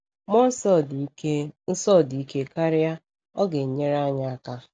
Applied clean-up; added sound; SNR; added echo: none; none; none; none.